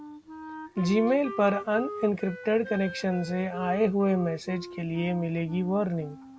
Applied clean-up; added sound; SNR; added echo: none; Wind instrument, woodwind instrument; 13 dB; none.